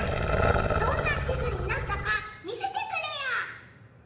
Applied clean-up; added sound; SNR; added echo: none; Growling; -3 dB; reverberation time 0.8 s.